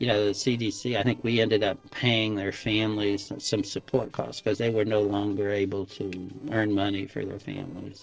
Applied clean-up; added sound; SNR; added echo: neural separator model SepFormer DNS4.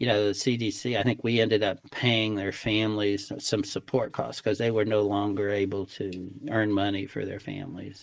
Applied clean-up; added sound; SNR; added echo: neural mask model Resemble Enhance denoiser.